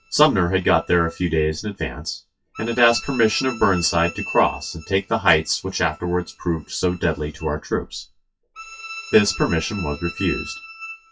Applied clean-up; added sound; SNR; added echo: classical method WPE with log-MMSE.